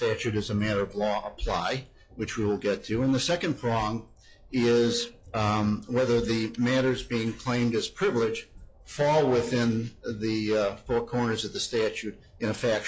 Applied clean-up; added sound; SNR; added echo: classical method log-MMSE.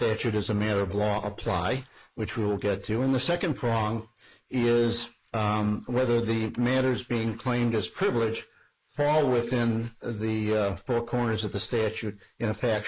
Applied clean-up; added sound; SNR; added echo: neural mask model Resemble Enhance denoiser.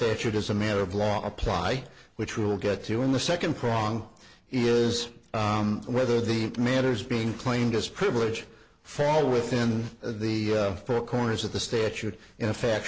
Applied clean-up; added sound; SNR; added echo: none; none; none; none.